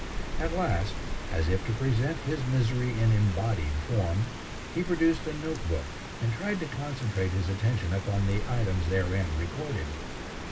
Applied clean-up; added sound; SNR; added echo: none; Rain; 6 dB; reverberation time 0.4 s.